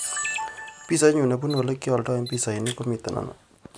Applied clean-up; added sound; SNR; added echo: none; Camera; 11 dB; none.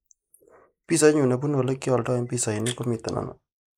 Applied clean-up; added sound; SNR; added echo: neural mask model Resemble Enhance denoiser.